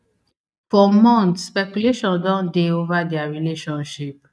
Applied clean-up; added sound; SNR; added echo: neural mask model DeepFilterNet 3.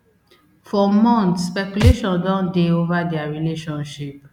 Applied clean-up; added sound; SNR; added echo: none; Thump, thud; 6 dB; none.